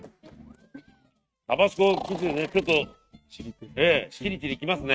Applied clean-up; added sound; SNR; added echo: neural mask model RNNoise.